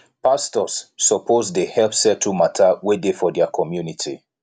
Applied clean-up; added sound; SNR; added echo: none; none; none; none.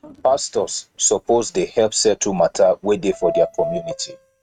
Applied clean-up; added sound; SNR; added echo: neural mask model RNNoise.